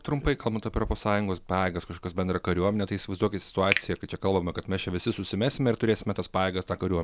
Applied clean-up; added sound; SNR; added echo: none; Finger snapping; 10 dB; none.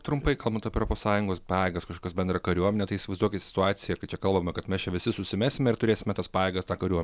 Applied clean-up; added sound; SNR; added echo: none; none; none; none.